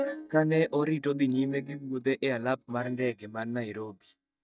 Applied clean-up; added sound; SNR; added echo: neural mask model DeepFilterNet 3.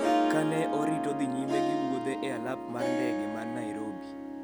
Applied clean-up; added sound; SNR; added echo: none; Harp; -4 dB; none.